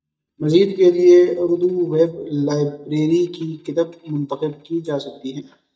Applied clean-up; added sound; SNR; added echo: neural mask model DeepFilterNet 3.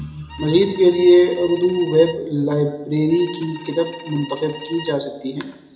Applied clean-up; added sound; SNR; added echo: none; Bowed string instrument; 19 dB; reverberation time 0.6 s.